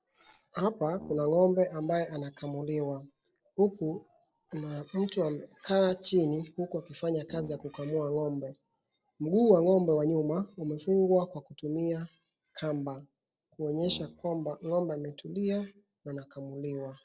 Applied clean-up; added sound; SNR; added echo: neural separator model SepFormer DNS4.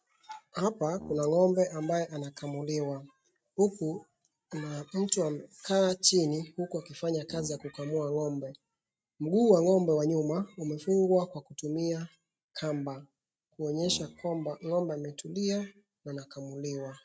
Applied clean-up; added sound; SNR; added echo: neural mask model RNNoise.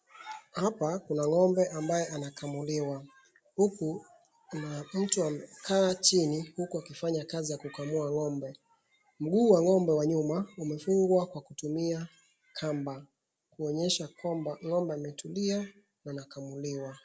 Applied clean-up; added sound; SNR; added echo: none; none; none; none.